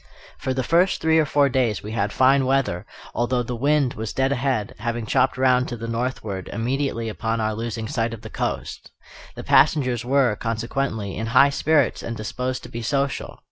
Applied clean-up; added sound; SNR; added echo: none; none; none; none.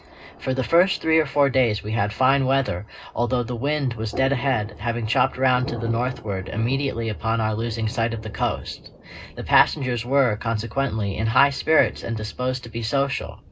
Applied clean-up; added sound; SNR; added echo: none; Thunder; 19 dB; reverberation time 0.2 s.